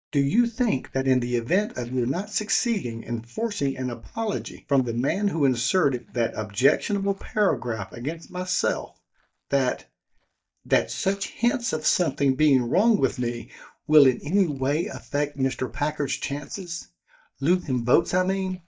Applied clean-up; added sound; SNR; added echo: neural mask model DeepFilterNet 3.